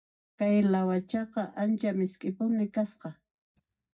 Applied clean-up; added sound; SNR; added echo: neural mask model DeepFilterNet 3.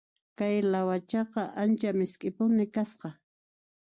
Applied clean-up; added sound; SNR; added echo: none; none; none; none.